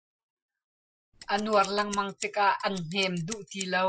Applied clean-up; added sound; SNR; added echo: classical method Wiener filter.